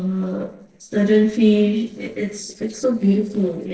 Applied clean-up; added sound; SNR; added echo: neural separator model SepFormer DNS4.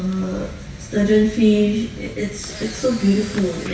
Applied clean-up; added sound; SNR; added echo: none; Camera; 20 dB; reverberation time 0.9 s.